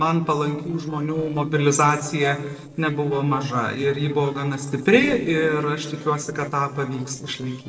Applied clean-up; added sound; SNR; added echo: neural separator model SepFormer DNS4.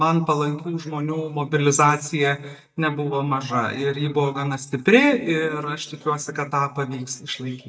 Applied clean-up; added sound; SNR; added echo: neural mask model DeepFilterNet 3.